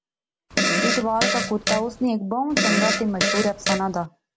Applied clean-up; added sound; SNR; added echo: none; Fart; -2 dB; none.